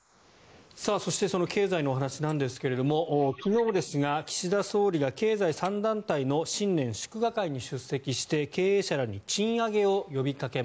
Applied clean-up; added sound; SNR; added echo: neural mask model Resemble Enhance denoiser.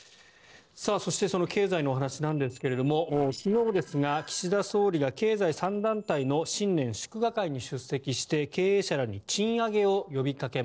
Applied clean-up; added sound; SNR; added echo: neural separator model SepFormer DNS4.